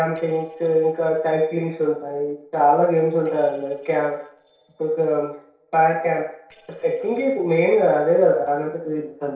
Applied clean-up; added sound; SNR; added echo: neural separator model SepFormer DNS4.